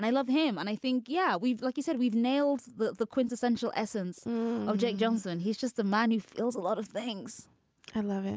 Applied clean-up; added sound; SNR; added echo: none; none; none; none.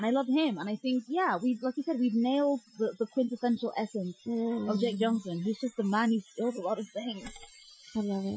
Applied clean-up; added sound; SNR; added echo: classical method Wiener filter.